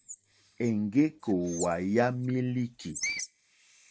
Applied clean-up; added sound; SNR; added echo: neural mask model Resemble Enhance denoiser.